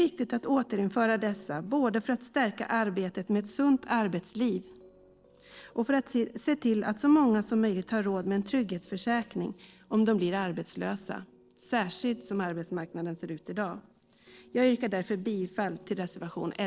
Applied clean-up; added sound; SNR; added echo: neural separator model SepFormer DNS4.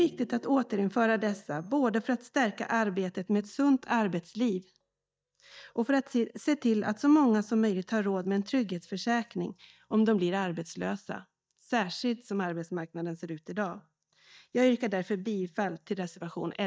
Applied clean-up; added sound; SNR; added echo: neural mask model DeepFilterNet 3.